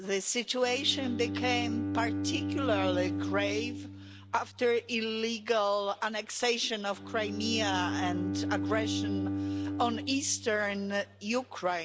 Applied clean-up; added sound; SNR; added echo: none; Bowed string instrument; 4 dB; none.